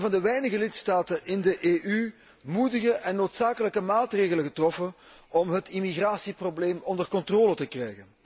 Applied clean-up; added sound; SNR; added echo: none; none; none; none.